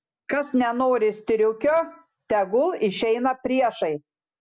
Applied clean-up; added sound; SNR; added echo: none; none; none; none.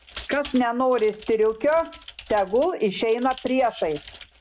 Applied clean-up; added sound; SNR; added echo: none; Computer keyboard; 20 dB; none.